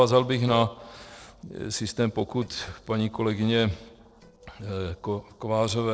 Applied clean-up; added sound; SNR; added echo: neural separator model SepFormer DNS4.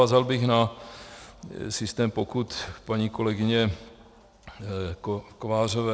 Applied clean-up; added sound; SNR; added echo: none; none; none; none.